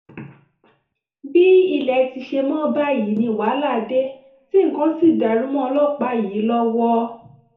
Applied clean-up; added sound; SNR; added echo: none; none; none; reverberation time 0.6 s.